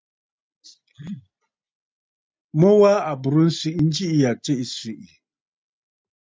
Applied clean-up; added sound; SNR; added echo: none; none; none; none.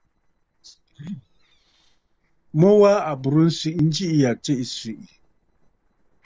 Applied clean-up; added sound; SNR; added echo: neural separator model SepFormer DNS4.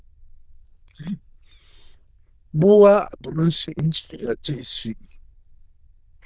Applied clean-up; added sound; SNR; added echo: neural diffusion model UNIVERSE++.